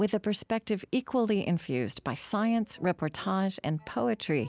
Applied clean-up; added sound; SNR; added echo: none; none; none; none.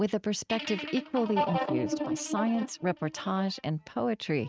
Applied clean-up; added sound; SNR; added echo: neural mask model RNNoise.